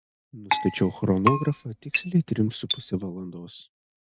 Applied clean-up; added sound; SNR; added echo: neural mask model RNNoise.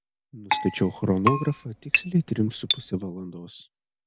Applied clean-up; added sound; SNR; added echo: none; Keyboard (musical); 1 dB; none.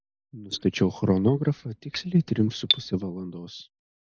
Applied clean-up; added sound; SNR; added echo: neural mask model Resemble Enhance denoiser.